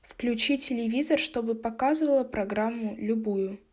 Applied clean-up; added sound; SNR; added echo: none; none; none; none.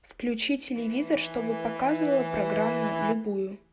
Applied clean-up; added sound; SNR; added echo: none; Bowed string instrument; 4 dB; none.